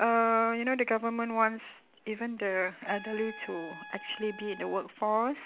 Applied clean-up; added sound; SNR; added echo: none; Trumpet; 20 dB; none.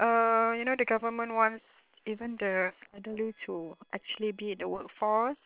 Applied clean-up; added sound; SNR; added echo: neural separator model SepFormer WHAM!.